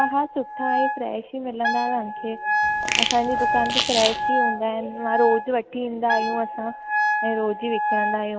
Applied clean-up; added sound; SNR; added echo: none; Fart + Wind instrument, woodwind instrument; -1 dB; none.